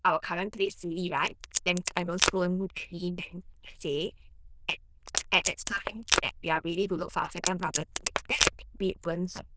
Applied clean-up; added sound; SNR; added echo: neural diffusion model UNIVERSE++.